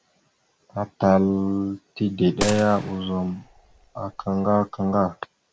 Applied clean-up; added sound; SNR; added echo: none; Gunshot, gunfire; 11 dB; none.